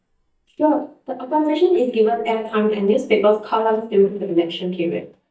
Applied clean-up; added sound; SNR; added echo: neural mask model DeepFilterNet 3.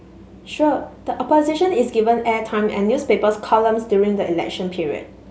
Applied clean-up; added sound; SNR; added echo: none; none; none; none.